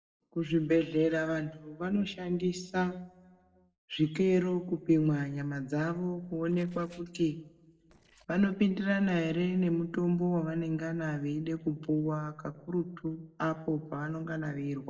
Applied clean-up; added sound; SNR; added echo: neural separator model SepFormer DNS4.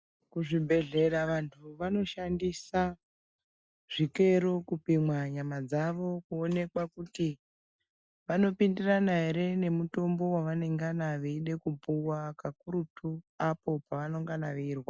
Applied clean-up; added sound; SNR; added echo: none; none; none; none.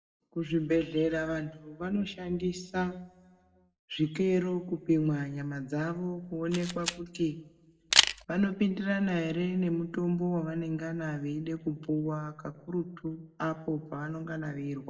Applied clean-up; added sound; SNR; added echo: none; Camera; 0 dB; reverberation time 1.1 s.